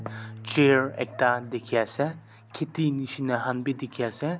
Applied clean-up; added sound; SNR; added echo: none; Bass guitar; 19 dB; none.